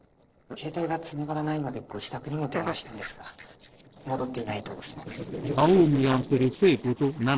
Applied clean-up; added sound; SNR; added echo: neural separator model SepFormer DNS4.